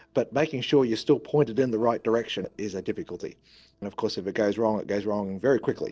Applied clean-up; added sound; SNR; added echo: neural separator model SepFormer DNS4.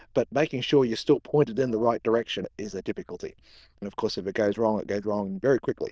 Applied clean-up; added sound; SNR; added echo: neural diffusion model UNIVERSE++.